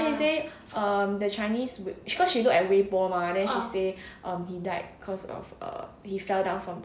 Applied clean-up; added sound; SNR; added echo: none; none; none; none.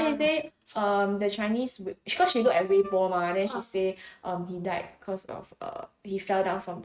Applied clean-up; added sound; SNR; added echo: neural mask model RNNoise.